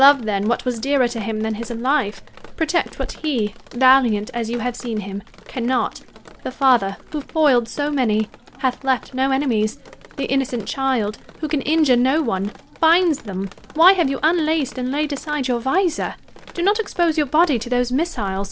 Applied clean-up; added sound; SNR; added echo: none; Drip; 18 dB; none.